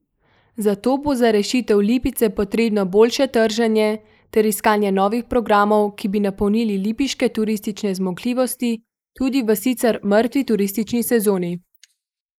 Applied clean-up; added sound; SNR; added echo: neural mask model Resemble Enhance denoiser.